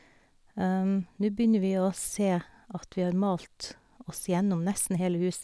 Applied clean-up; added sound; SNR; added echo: none; none; none; none.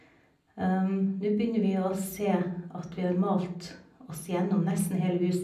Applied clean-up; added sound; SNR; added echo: none; none; none; reverberation time 0.6 s.